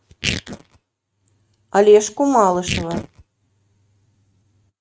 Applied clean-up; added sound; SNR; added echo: neural mask model RNNoise.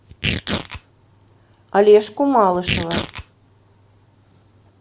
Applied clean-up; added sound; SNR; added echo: none; Tearing; 8 dB; none.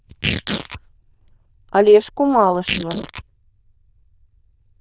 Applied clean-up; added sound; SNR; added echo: neural diffusion model UNIVERSE++.